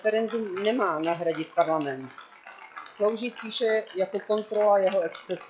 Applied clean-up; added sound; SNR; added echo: classical method log-MMSE.